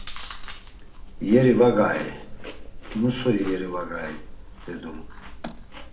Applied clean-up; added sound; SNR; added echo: none; Chewing, mastication; 11 dB; reverberation time 0.8 s.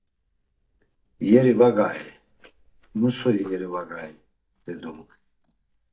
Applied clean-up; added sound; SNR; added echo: neural mask model DeepFilterNet 3.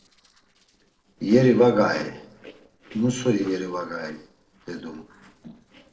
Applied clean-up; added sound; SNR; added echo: neural separator model SepFormer DNS4.